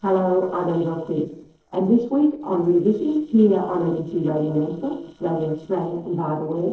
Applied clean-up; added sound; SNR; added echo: neural separator model SepFormer DNS4.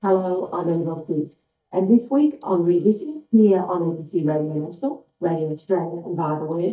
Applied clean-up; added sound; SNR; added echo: neural mask model DeepFilterNet 3.